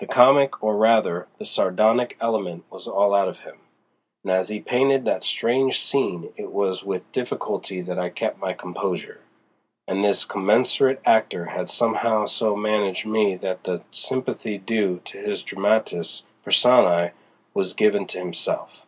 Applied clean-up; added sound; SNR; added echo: none; none; none; none.